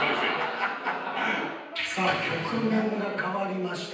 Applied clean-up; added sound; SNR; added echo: none; Wind instrument, woodwind instrument; 19 dB; reverberation time 0.9 s.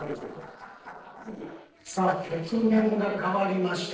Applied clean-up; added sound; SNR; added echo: neural separator model SepFormer DNS4.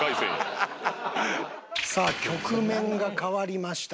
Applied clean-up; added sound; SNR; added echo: none; none; none; none.